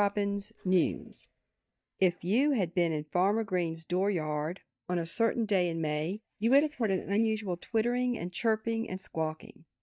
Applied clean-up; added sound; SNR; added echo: neural mask model DeepFilterNet 3.